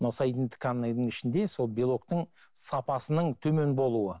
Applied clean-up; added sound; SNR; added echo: none; none; none; none.